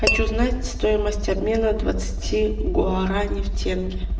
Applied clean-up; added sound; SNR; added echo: none; Tap / Glass; 8 dB; reverberation time 0.6 s.